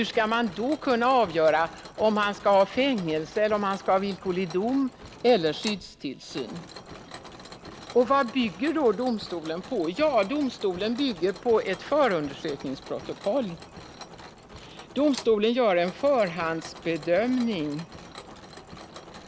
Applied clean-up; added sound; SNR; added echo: none; Mechanisms; 17 dB; none.